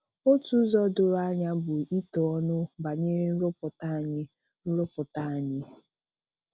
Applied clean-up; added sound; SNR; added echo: none; none; none; none.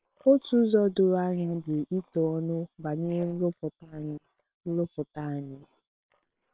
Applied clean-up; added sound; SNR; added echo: neural separator model SepFormer WHAM!.